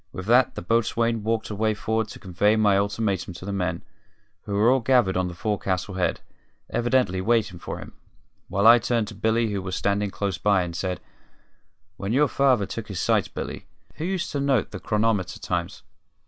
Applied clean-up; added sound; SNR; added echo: none; none; none; none.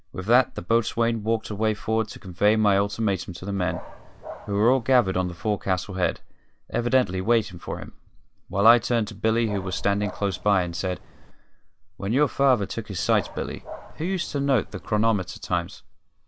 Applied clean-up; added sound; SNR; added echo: none; Dog; 16 dB; none.